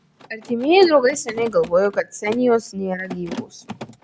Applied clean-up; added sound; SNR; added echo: none; Mechanisms; 17 dB; none.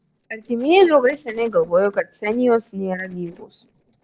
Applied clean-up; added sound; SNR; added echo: neural separator model SepFormer DNS4.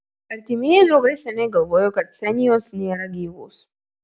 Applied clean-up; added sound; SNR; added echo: none; none; none; none.